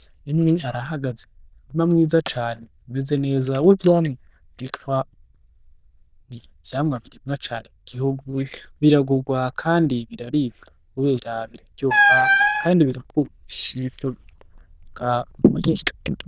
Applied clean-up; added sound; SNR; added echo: neural diffusion model UNIVERSE++.